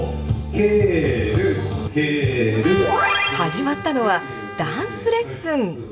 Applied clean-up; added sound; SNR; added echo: none; Trumpet; 12 dB; reverberation time 0.3 s.